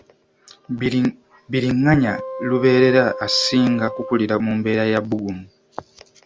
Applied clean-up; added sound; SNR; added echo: none; Wind instrument, woodwind instrument; 12 dB; none.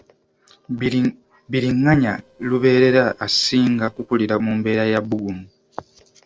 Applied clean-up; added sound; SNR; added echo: neural separator model SepFormer DNS4.